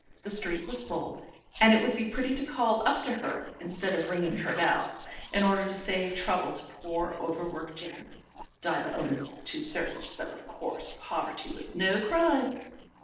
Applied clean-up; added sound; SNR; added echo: neural separator model SepFormer DNS4.